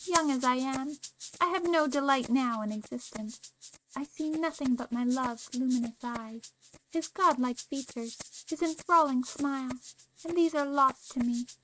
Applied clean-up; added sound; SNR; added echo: neural mask model RNNoise.